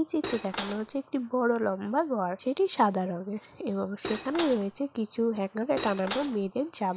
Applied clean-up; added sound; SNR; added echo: none; Cutlery, silverware / Dishes, pots, and pans; 8 dB; none.